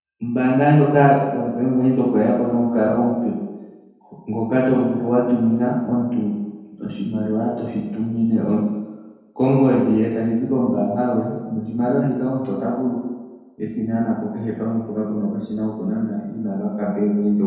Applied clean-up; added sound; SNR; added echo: none; none; none; reverberation time 1.2 s.